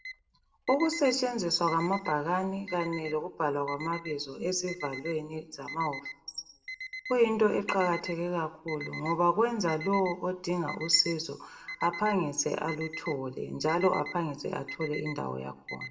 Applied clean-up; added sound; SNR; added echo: none; Alarm; 13 dB; reverberation time 0.6 s.